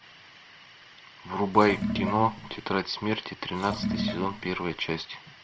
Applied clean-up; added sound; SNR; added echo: none; Sink (filling or washing) / Water; 4 dB; none.